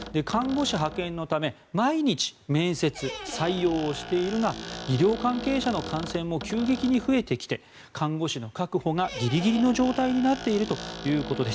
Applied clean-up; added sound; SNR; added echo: none; Squeak; 12 dB; none.